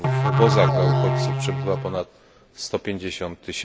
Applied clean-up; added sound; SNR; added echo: none; Musical instrument; -4 dB; none.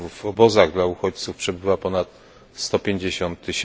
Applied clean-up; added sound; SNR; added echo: none; none; none; none.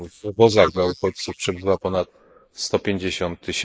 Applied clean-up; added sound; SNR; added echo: neural mask model Resemble Enhance denoiser.